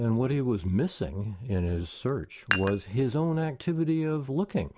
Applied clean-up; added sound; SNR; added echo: none; Dishes, pots, and pans; 6 dB; none.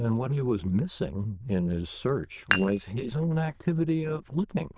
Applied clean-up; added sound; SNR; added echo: neural diffusion model UNIVERSE++.